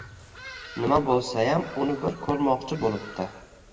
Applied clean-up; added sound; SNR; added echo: none; Bird vocalization, bird call, bird song; 18 dB; reverberation time 1.3 s.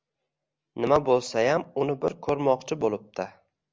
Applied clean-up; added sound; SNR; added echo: none; none; none; none.